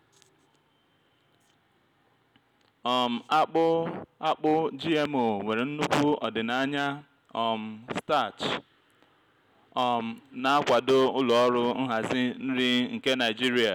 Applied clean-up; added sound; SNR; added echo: none; none; none; none.